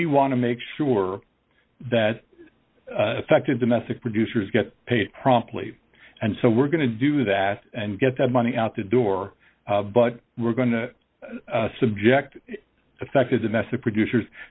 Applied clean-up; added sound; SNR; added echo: none; none; none; none.